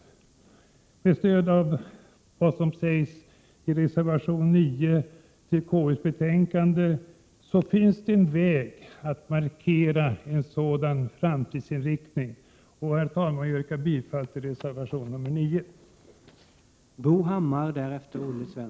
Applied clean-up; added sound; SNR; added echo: none; none; none; none.